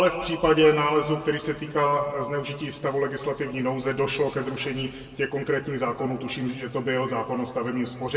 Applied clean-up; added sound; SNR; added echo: none; none; none; reverberation time 1.6 s.